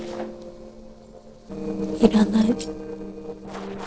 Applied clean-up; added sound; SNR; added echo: neural separator model SepFormer DNS4.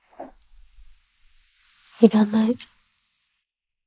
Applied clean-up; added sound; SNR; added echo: neural mask model Resemble Enhance denoiser.